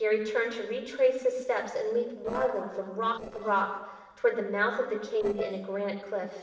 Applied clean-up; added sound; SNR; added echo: neural separator model SepFormer DNS4.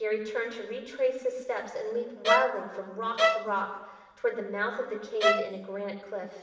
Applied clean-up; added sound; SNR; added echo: none; Bowed string instrument; -3 dB; reverberation time 1.2 s.